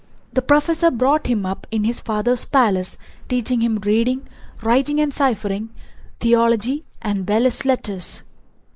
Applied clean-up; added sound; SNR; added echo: neural mask model Resemble Enhance denoiser.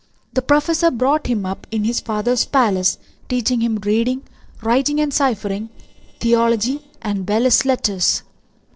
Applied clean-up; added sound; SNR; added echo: neural separator model SepFormer DNS4.